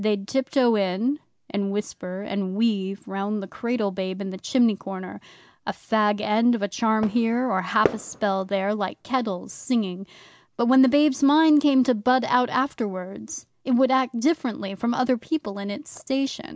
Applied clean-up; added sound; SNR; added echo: none; Fireworks; 12 dB; none.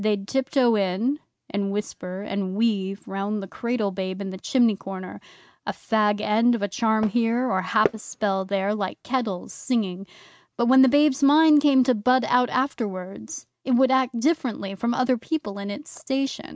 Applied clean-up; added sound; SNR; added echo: neural mask model RNNoise.